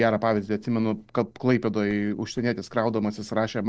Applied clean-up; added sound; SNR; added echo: neural separator model SepFormer DNS4.